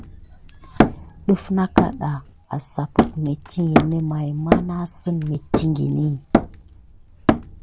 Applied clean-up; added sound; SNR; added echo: none; Hammer; -1 dB; none.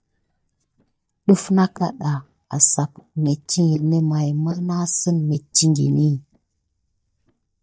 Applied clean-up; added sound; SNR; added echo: neural mask model DeepFilterNet 3.